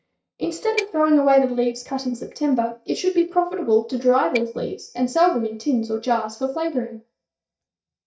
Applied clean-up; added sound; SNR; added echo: neural mask model DeepFilterNet 3.